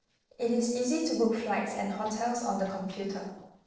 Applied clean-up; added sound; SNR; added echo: neural separator model SepFormer DNS4.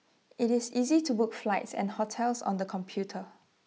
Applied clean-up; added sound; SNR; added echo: none; none; none; none.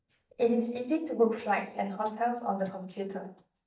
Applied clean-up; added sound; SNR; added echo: neural mask model DeepFilterNet 3.